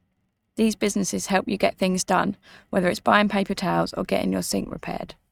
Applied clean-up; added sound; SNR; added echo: neural mask model RNNoise.